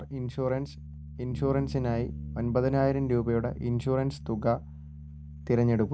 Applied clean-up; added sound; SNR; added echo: neural mask model RNNoise.